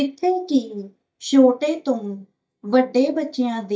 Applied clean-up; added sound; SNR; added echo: neural mask model DeepFilterNet 3.